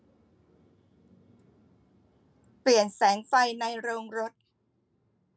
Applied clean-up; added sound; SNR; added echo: none; none; none; none.